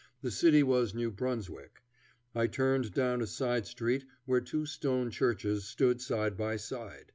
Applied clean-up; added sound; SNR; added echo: none; none; none; none.